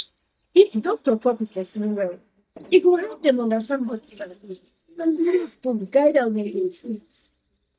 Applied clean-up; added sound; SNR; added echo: neural mask model DeepFilterNet 3.